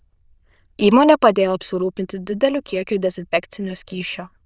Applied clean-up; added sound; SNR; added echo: neural diffusion model UNIVERSE++.